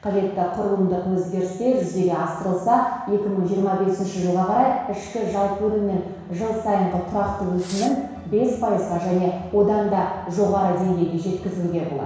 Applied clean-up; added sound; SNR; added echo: none; Fireworks; 19 dB; reverberation time 1.1 s.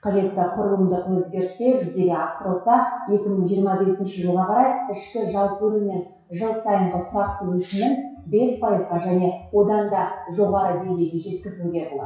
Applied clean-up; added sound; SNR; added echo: classical method WPE with log-MMSE.